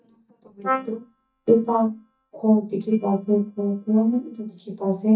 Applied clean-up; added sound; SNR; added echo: neural mask model DeepFilterNet 3.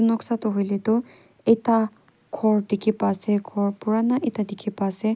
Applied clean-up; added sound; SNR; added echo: none; none; none; none.